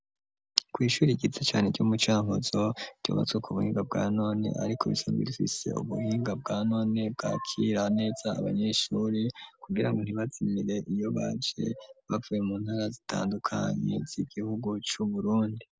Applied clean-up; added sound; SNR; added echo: none; none; none; none.